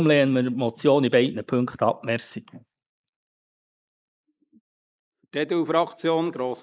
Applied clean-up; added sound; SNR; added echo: neural mask model Resemble Enhance denoiser.